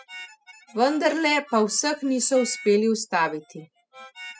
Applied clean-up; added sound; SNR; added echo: classical method spectral subtraction.